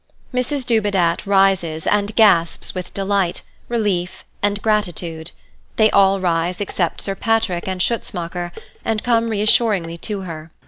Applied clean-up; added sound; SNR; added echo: none; Dishes, pots, and pans; 19 dB; none.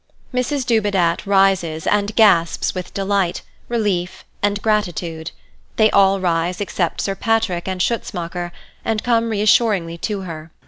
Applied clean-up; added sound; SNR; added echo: none; none; none; none.